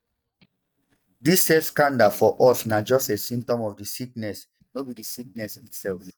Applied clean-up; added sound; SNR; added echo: neural mask model DeepFilterNet 3.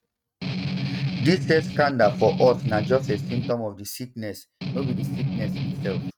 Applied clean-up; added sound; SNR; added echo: neural mask model RNNoise.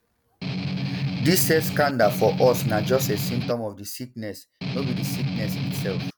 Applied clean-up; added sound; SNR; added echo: none; Strum; 2 dB; none.